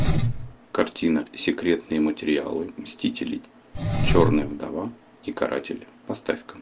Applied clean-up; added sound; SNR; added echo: none; Engine; 2 dB; none.